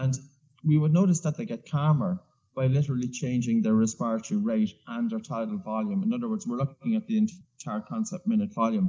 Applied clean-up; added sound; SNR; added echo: none; none; none; none.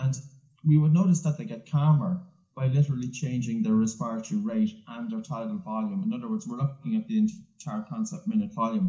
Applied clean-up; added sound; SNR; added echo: none; none; none; reverberation time 0.4 s.